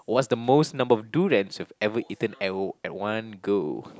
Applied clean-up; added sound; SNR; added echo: none; none; none; none.